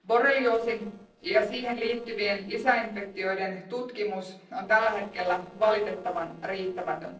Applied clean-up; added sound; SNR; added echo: neural separator model SepFormer DNS4.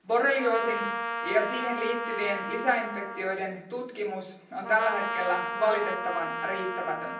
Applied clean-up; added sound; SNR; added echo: none; Trumpet; 5 dB; reverberation time 0.6 s.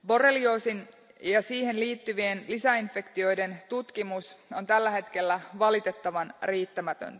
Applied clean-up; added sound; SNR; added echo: none; none; none; none.